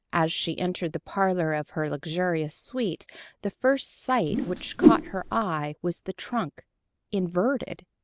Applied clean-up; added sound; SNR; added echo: none; Whoosh, swoosh, swish; -5 dB; none.